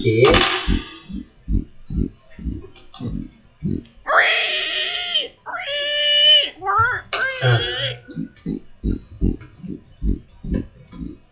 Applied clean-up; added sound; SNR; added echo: classical method WPE with log-MMSE.